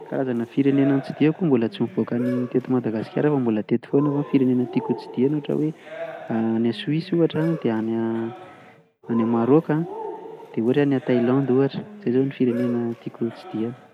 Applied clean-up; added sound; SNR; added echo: none; Cheering; 15 dB; none.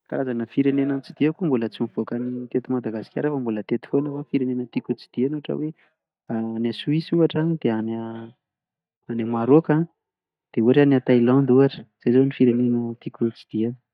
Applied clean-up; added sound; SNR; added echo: neural mask model DeepFilterNet 3.